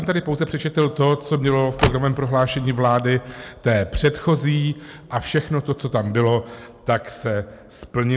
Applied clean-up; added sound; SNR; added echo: none; Car; 6 dB; none.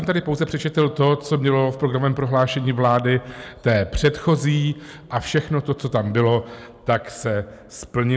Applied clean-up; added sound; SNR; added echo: none; none; none; none.